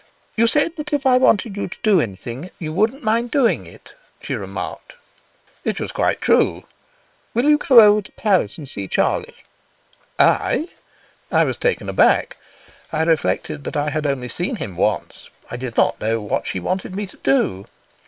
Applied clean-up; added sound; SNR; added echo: neural separator model SepFormer WHAM!.